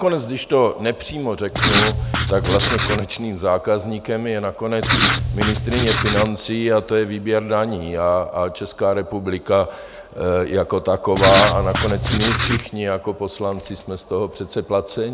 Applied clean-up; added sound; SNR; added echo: none; Writing; -1 dB; none.